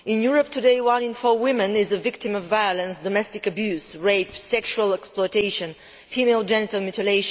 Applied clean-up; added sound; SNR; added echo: none; none; none; none.